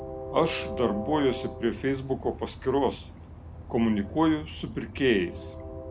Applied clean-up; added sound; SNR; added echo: none; Train; 10 dB; none.